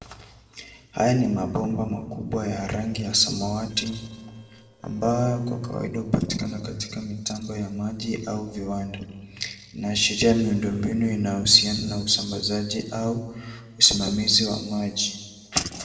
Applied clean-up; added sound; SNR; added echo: neural separator model SepFormer DNS4.